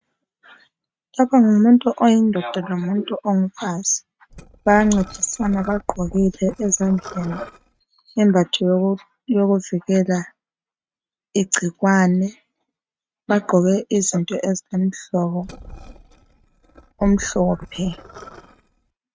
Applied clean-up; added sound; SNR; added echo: neural mask model RNNoise.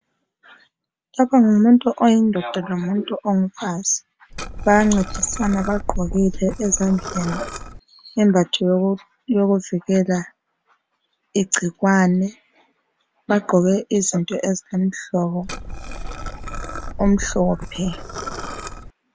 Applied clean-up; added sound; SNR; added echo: none; Liquid; 8 dB; none.